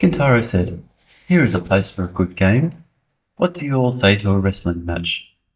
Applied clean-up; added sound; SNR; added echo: neural mask model DeepFilterNet 3.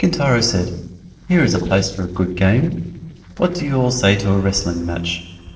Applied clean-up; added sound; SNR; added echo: neural separator model SepFormer DNS4.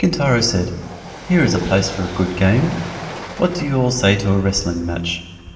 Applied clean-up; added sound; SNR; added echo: none; Train; 16 dB; reverberation time 1.8 s.